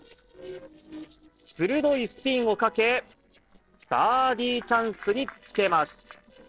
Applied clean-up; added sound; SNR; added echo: neural separator model SepFormer DNS4.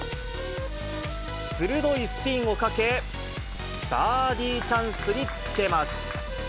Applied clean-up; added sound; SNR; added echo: none; Wind instrument, woodwind instrument; 13 dB; none.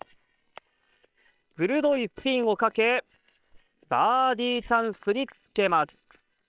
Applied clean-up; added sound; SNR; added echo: neural separator model SepFormer WHAM!.